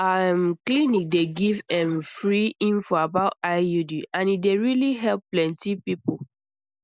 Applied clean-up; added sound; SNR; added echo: none; none; none; none.